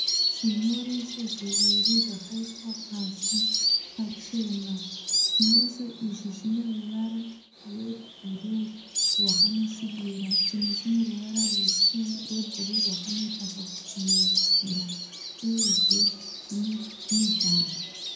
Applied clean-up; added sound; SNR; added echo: none; Insect; -4 dB; reverberation time 0.6 s.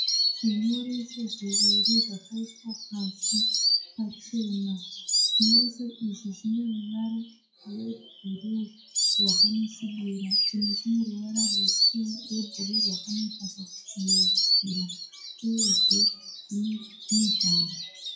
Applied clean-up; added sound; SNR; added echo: classical method WPE with log-MMSE.